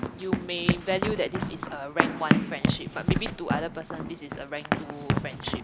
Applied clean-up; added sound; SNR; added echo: none; Run; -5 dB; none.